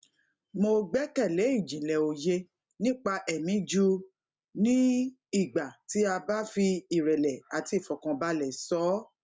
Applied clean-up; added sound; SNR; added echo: none; none; none; none.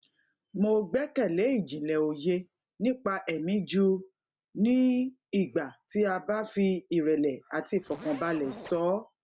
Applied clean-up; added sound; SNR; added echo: none; Zipper (clothing); 16 dB; none.